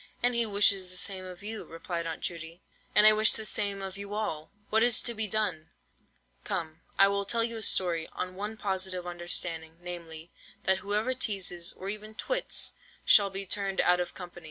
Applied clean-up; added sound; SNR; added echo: none; none; none; none.